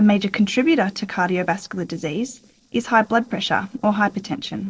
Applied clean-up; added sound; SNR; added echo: neural separator model SepFormer DNS4.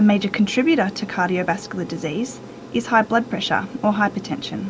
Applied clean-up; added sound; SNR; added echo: none; Aircraft; 16 dB; none.